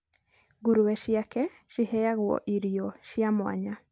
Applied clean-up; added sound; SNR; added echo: none; none; none; none.